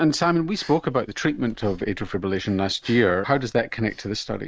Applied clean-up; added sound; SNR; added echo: neural mask model RNNoise.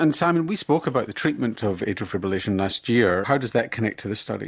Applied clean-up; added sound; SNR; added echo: none; none; none; none.